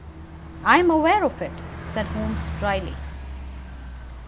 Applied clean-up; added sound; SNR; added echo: none; Bus; 9 dB; none.